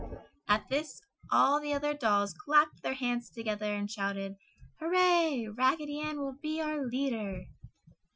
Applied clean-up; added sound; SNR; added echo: classical method Wiener filter.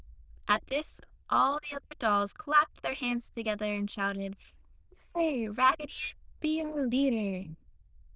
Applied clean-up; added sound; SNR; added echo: neural diffusion model UNIVERSE++.